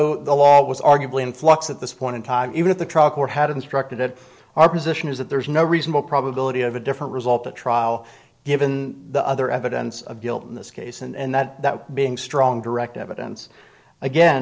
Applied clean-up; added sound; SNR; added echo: none; none; none; none.